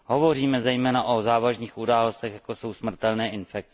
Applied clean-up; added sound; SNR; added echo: none; none; none; none.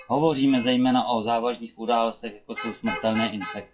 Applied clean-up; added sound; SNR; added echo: classical method WPE with log-MMSE.